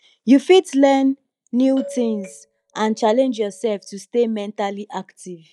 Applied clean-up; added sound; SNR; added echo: neural mask model DeepFilterNet 3.